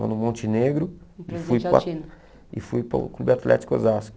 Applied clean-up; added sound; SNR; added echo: none; none; none; none.